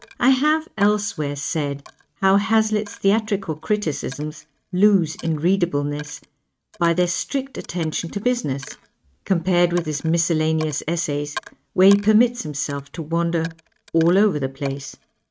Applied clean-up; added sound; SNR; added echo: neural mask model RNNoise.